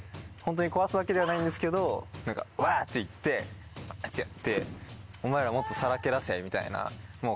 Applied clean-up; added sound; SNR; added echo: none; none; none; none.